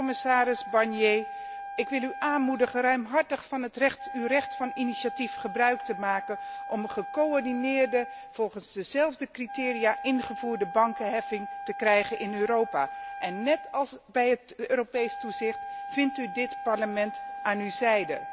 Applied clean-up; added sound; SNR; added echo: none; Wind instrument, woodwind instrument; 10 dB; none.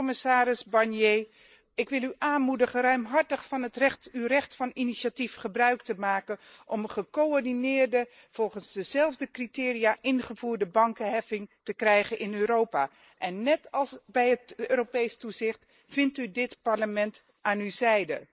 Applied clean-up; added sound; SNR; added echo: neural mask model Resemble Enhance denoiser.